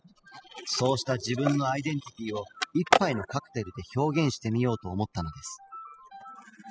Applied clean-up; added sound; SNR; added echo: classical method spectral subtraction.